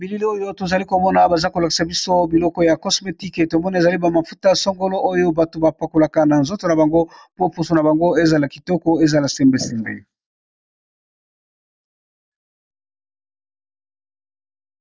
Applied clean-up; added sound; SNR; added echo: neural mask model Resemble Enhance denoiser.